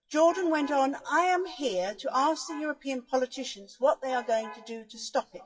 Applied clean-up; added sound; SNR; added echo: classical method WPE with log-MMSE.